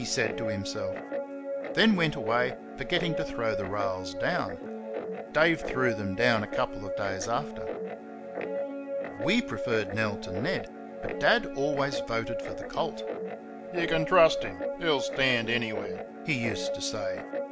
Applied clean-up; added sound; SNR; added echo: none; Guitar; 4 dB; none.